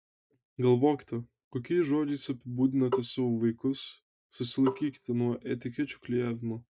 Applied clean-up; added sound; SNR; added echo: neural mask model DeepFilterNet 3.